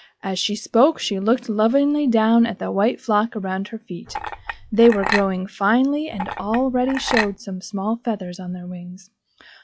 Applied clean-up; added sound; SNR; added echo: classical method log-MMSE.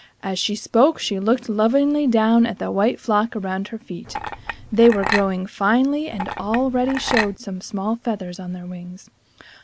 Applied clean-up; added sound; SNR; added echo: none; Chink, clink; 7 dB; none.